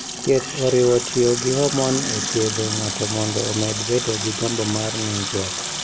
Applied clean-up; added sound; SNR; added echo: none; Sink (filling or washing) / Water tap, faucet; 4 dB; none.